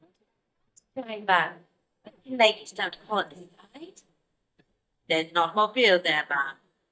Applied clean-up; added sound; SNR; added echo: neural mask model DeepFilterNet 3.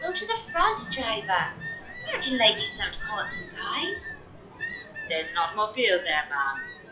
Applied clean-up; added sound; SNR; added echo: classical method WPE with log-MMSE.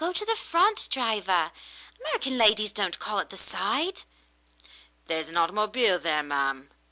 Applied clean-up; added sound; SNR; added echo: none; none; none; none.